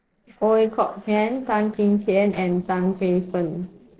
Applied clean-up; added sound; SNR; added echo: neural separator model SepFormer DNS4.